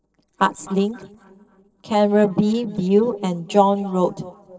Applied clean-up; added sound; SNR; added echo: neural separator model SepFormer DNS4.